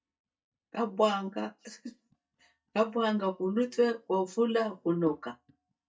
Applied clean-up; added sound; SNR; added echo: neural mask model DeepFilterNet 3.